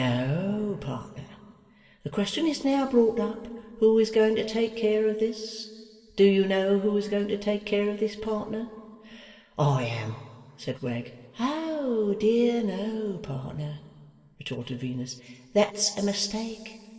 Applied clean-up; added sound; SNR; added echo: none; none; none; reverberation time 2.0 s.